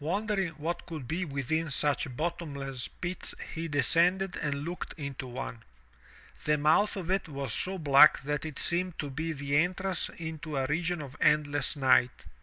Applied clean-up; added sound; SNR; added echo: none; none; none; none.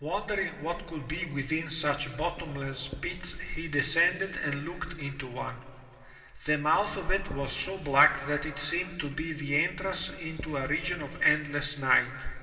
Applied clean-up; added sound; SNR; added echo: none; Writing; 18 dB; reverberation time 2.4 s.